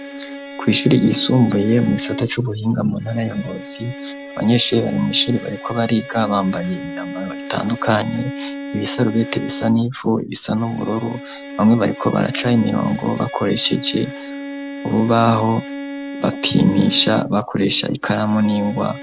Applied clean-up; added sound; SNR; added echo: none; Bowed string instrument; 12 dB; none.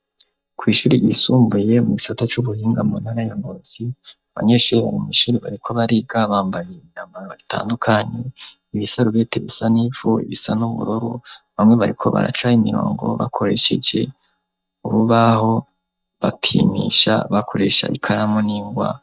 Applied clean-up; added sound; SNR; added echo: neural mask model DeepFilterNet 3.